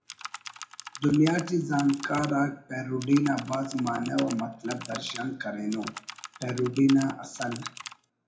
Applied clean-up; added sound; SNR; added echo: none; Computer keyboard; 14 dB; reverberation time 0.4 s.